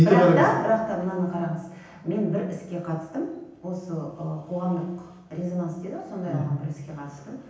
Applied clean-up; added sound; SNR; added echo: none; none; none; reverberation time 0.9 s.